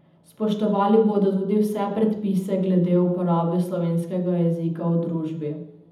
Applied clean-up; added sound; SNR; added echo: none; none; none; reverberation time 0.8 s.